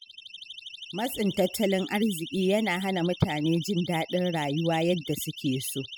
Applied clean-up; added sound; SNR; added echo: classical method spectral subtraction.